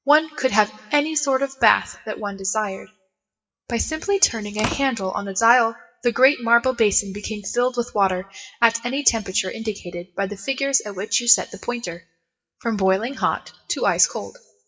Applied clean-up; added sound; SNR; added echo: classical method WPE with log-MMSE.